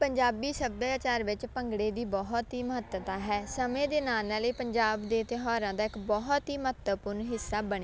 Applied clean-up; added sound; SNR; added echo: none; none; none; none.